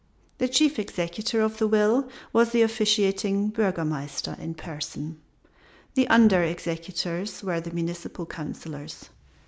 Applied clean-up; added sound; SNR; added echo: none; none; none; none.